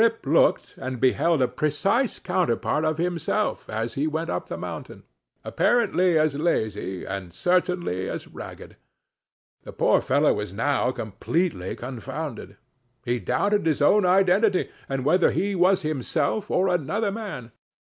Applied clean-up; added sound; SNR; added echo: none; none; none; none.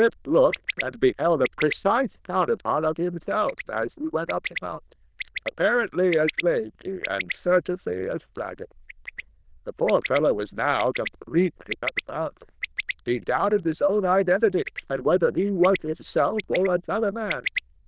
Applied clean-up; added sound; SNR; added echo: neural diffusion model UNIVERSE++.